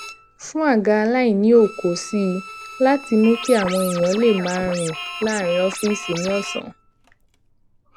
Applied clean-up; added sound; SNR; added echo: none; Scratching (performance technique) + Bowed string instrument; 13 dB; none.